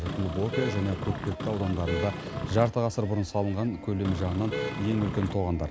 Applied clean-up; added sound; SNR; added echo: none; Vehicle horn, car horn, honking; 5 dB; none.